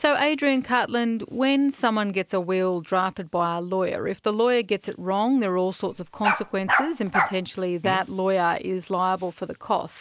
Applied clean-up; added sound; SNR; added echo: none; Bark; 1 dB; none.